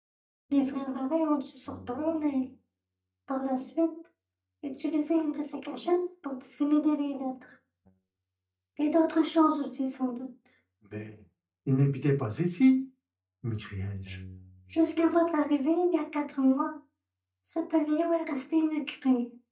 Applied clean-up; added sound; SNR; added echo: neural mask model DeepFilterNet 3.